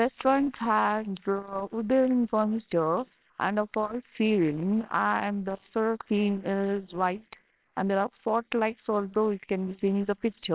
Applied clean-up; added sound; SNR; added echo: neural separator model SepFormer WHAMR!.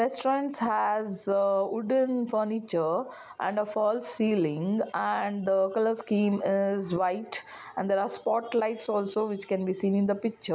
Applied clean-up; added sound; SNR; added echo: none; none; none; none.